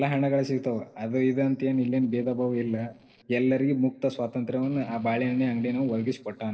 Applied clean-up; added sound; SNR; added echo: neural separator model SepFormer DNS4.